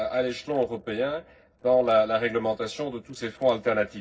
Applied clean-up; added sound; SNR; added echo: neural separator model SepFormer DNS4.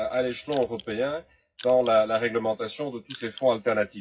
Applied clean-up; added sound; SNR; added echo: classical method WPE with log-MMSE.